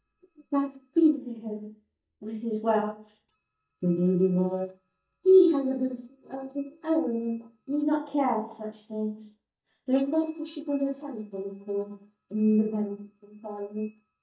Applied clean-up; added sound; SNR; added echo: neural mask model DeepFilterNet 3.